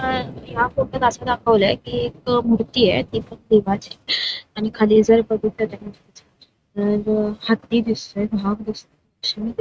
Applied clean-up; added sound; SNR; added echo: neural mask model RNNoise.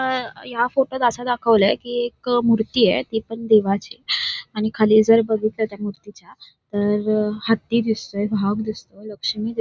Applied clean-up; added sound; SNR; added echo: none; none; none; none.